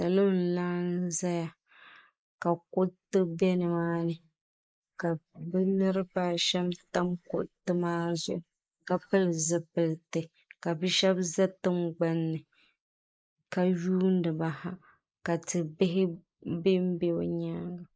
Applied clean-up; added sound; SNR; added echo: neural mask model Resemble Enhance denoiser.